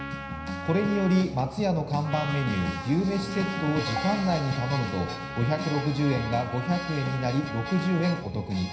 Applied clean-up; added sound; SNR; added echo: none; Trumpet; 11 dB; reverberation time 0.9 s.